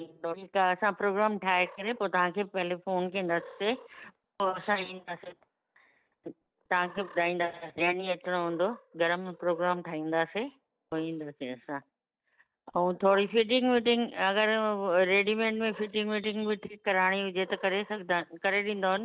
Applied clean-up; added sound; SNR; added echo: neural mask model DeepFilterNet 3.